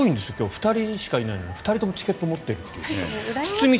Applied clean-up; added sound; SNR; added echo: none; none; none; none.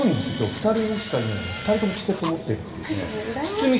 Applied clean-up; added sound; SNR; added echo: none; Camera; 15 dB; reverberation time 2.3 s.